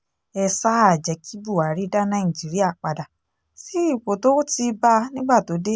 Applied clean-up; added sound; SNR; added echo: none; none; none; none.